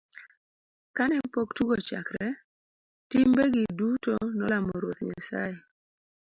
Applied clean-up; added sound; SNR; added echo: none; none; none; none.